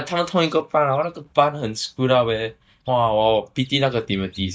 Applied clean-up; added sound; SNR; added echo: neural mask model DeepFilterNet 3.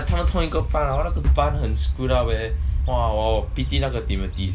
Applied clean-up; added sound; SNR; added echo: none; Bird; -2 dB; none.